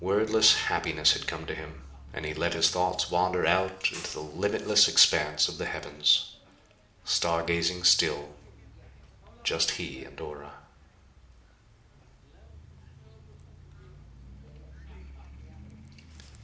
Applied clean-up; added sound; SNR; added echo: none; Bus; 19 dB; reverberation time 0.6 s.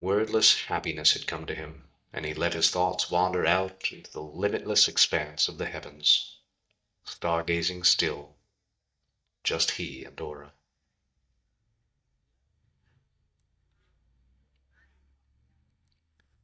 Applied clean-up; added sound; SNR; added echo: neural mask model DeepFilterNet 3.